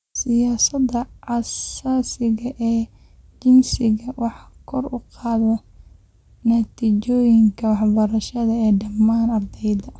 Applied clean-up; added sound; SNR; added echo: none; none; none; none.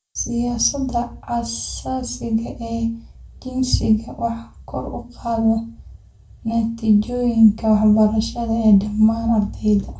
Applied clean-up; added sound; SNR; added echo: none; none; none; reverberation time 0.3 s.